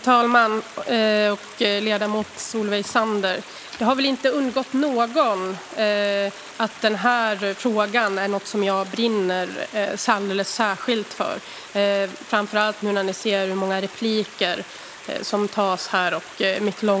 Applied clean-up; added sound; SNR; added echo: none; Stream; 18 dB; none.